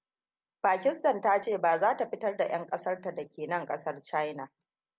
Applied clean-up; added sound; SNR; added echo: none; none; none; none.